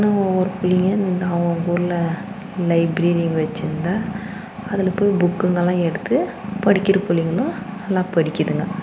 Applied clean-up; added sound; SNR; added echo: none; Purr; 10 dB; none.